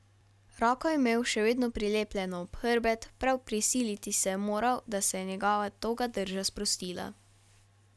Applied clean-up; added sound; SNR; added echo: none; none; none; none.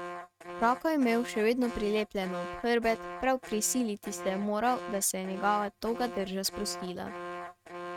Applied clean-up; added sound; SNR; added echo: neural mask model RNNoise.